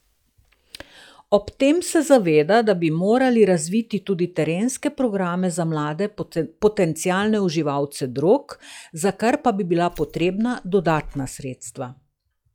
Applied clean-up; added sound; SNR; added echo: classical method log-MMSE.